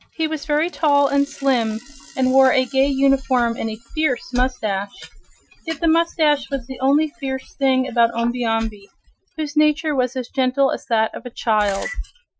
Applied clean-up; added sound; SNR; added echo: classical method Wiener filter.